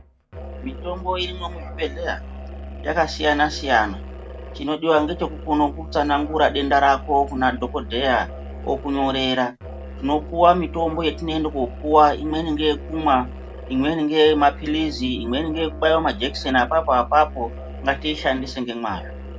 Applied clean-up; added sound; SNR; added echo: none; Musical instrument; 12 dB; none.